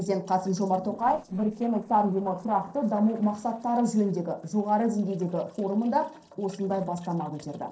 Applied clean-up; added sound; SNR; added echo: neural separator model SepFormer DNS4.